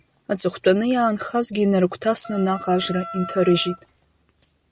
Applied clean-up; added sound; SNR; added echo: none; Wind instrument, woodwind instrument; 14 dB; none.